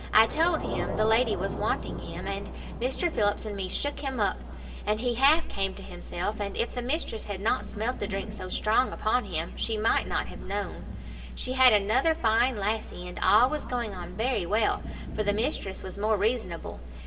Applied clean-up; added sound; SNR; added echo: none; Thunder / Rain; 13 dB; reverberation time 2.2 s.